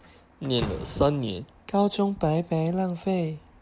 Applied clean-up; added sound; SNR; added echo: none; Slam; 16 dB; none.